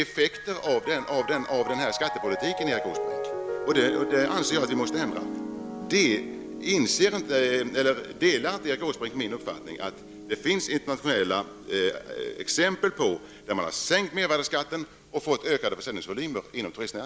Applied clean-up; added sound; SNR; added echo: none; Piano; 9 dB; none.